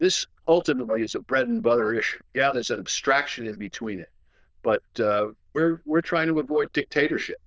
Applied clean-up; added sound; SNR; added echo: neural diffusion model UNIVERSE++.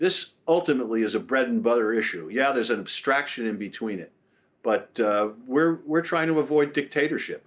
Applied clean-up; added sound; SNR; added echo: none; none; none; none.